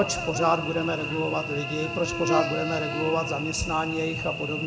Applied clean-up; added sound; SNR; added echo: none; Cricket / Buzz; 3 dB; reverberation time 0.6 s.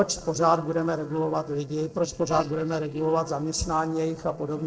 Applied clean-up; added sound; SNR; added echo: neural separator model SepFormer DNS4.